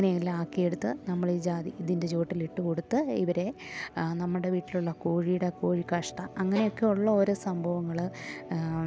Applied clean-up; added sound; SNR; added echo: none; Organ + Bowed string instrument; 16 dB; none.